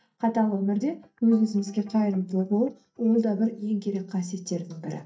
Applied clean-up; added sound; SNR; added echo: neural mask model DeepFilterNet 3.